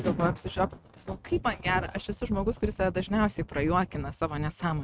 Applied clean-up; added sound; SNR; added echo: neural mask model RNNoise.